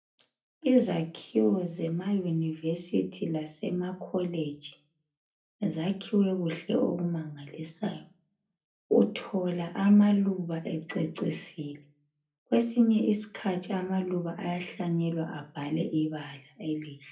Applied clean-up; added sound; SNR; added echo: none; none; none; reverberation time 0.3 s.